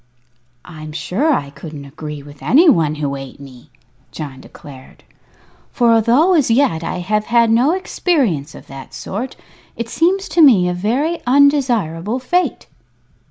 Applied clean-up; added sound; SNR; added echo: none; none; none; none.